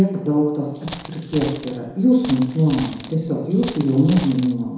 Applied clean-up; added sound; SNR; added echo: none; Coin (dropping); 9 dB; reverberation time 1.0 s.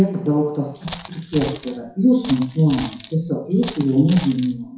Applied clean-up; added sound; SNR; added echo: classical method WPE with log-MMSE.